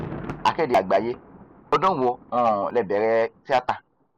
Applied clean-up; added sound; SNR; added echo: none; Thunder; 17 dB; none.